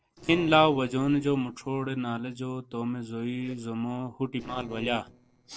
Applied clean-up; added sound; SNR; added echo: neural separator model SepFormer DNS4.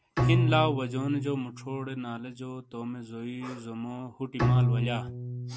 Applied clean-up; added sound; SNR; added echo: none; Bowed string instrument; -2 dB; none.